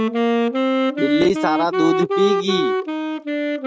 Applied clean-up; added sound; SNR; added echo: neural mask model RNNoise.